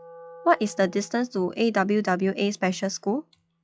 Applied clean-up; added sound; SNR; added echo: classical method log-MMSE.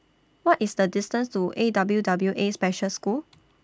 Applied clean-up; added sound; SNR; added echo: none; none; none; none.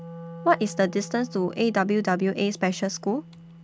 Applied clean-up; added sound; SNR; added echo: none; Wind instrument, woodwind instrument; 16 dB; none.